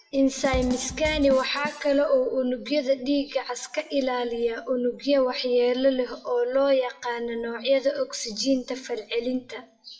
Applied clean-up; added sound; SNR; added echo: classical method WPE with log-MMSE.